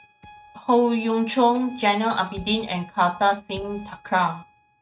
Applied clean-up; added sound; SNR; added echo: neural mask model RNNoise.